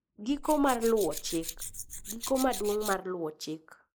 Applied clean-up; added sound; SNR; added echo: neural mask model Resemble Enhance denoiser.